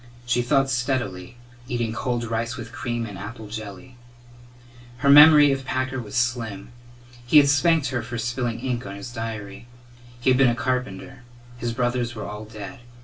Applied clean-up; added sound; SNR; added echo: none; none; none; reverberation time 0.2 s.